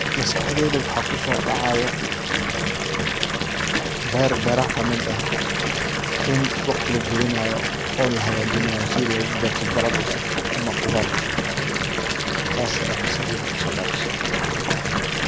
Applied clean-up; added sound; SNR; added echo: none; Fill (with liquid) / Bathtub (filling or washing) / Water tap, faucet; -3 dB; none.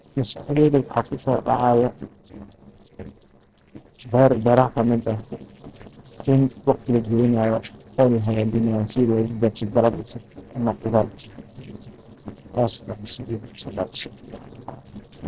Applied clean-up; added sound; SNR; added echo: neural separator model SepFormer DNS4.